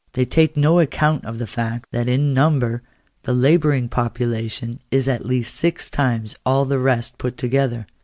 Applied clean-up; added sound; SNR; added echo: none; none; none; none.